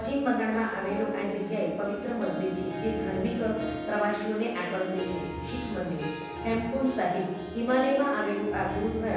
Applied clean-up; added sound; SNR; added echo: none; Harp; 8 dB; reverberation time 1.1 s.